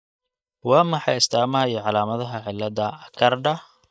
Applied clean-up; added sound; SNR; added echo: neural mask model DeepFilterNet 3.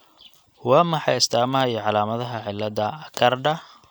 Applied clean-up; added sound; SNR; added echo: none; none; none; none.